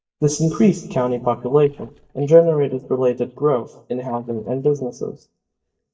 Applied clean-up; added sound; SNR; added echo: neural mask model DeepFilterNet 3.